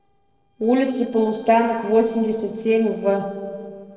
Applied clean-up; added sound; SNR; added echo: neural separator model SepFormer DNS4.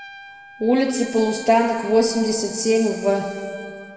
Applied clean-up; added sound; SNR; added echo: none; Trumpet; 19 dB; reverberation time 2.2 s.